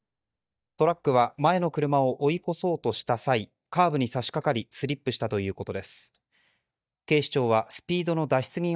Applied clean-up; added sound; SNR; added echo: neural mask model DeepFilterNet 3.